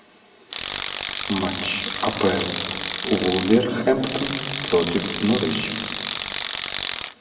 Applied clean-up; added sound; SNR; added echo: none; Tools; 5 dB; reverberation time 1.4 s.